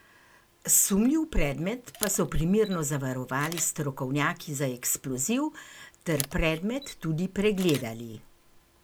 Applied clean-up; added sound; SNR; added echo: none; Camera; 15 dB; none.